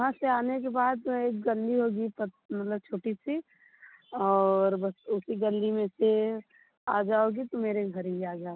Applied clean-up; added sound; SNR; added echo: none; none; none; none.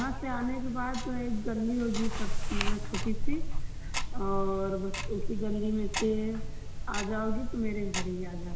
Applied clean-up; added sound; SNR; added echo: none; Tick-tock; -3 dB; reverberation time 1.4 s.